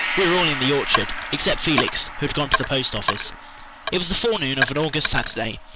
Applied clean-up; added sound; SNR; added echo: none; Gong + Coin (dropping); 4 dB; none.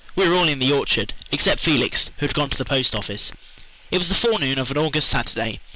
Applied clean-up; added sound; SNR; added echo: none; none; none; none.